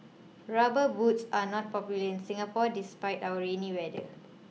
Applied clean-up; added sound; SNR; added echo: none; none; none; none.